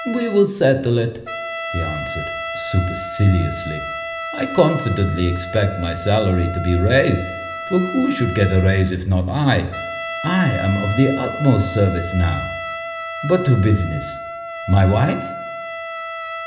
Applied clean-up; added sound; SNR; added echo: none; Trumpet; 10 dB; reverberation time 0.8 s.